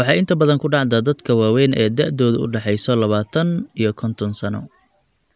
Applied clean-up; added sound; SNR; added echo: none; none; none; none.